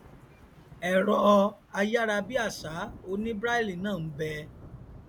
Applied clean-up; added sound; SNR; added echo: none; Thunder / Rain; 20 dB; none.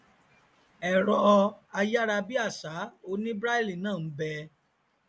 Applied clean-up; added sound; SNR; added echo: none; none; none; none.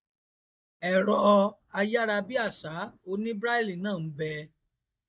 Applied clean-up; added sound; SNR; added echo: neural mask model DeepFilterNet 3.